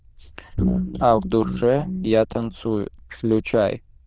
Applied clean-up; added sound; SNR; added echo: neural diffusion model UNIVERSE++.